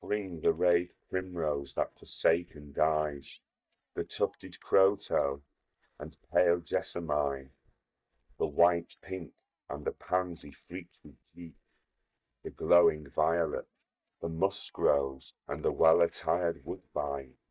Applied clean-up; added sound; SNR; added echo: neural mask model DeepFilterNet 3.